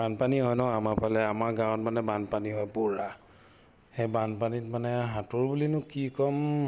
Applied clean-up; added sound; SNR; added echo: none; none; none; none.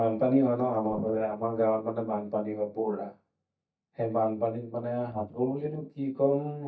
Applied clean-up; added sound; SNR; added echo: neural mask model DeepFilterNet 3.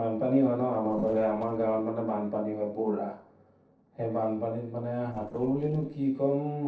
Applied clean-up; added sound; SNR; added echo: neural separator model SepFormer DNS4.